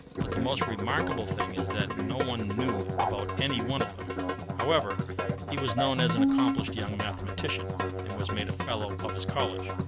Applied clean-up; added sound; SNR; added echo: none; Musical instrument; -3 dB; none.